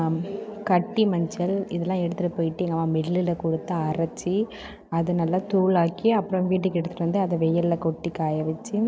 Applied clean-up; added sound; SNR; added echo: none; none; none; none.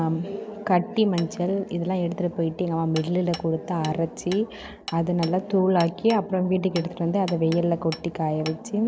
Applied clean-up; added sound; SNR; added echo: none; Hammer; 19 dB; none.